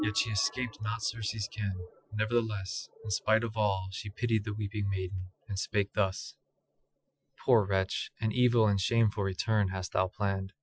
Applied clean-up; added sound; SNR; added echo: classical method Wiener filter.